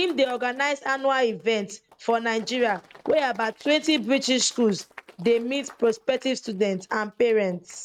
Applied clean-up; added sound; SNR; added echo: neural mask model RNNoise.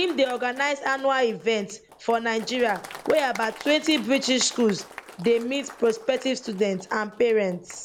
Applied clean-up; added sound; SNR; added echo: none; Applause; 18 dB; none.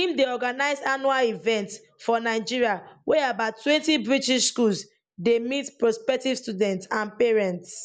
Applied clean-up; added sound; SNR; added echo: none; none; none; none.